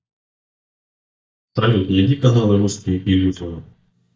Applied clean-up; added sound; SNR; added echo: neural mask model DeepFilterNet 3.